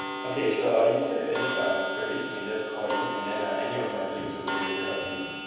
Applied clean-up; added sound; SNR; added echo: none; Clock; 5 dB; reverberation time 1.2 s.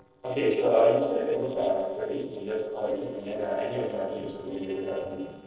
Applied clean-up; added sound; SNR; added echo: neural separator model SepFormer DNS4.